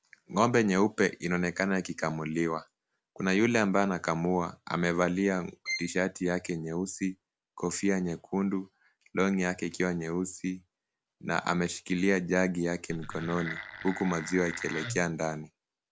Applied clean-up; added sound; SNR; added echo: none; Wood + Bowed string instrument; 10 dB; none.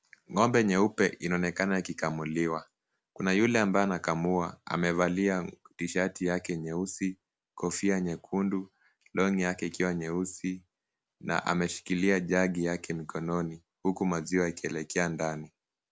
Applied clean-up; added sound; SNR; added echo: none; none; none; none.